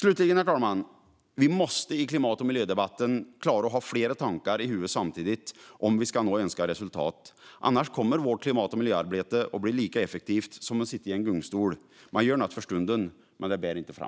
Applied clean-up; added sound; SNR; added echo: none; none; none; none.